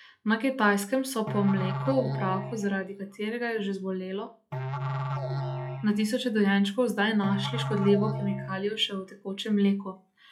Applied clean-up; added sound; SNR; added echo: classical method log-MMSE.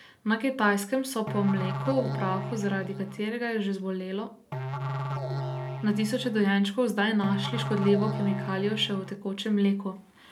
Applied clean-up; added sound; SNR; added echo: none; Musical instrument; 6 dB; none.